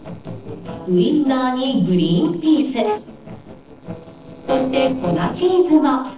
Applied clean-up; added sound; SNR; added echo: neural separator model SepFormer DNS4.